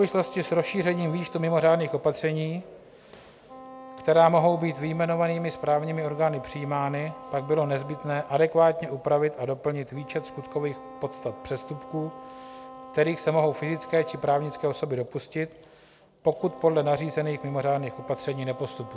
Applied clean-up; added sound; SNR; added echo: none; Wind instrument, woodwind instrument; 17 dB; none.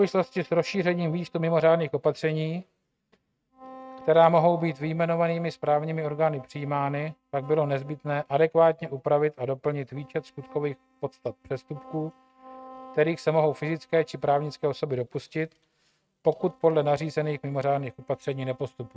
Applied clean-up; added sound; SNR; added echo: neural mask model RNNoise.